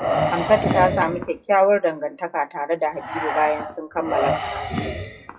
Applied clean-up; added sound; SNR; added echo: classical method WPE with log-MMSE.